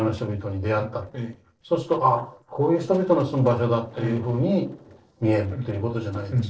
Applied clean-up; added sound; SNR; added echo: neural separator model SepFormer DNS4.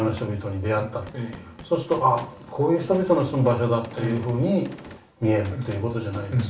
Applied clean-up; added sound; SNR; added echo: none; Gunshot, gunfire; 20 dB; reverberation time 0.3 s.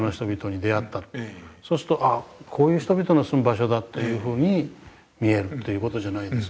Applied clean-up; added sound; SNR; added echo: none; none; none; none.